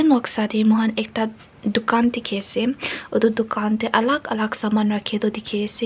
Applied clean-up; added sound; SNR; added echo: none; none; none; none.